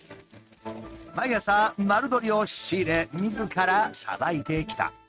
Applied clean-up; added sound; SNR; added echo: neural mask model RNNoise.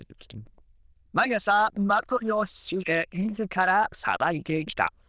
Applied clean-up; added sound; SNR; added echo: neural diffusion model UNIVERSE++.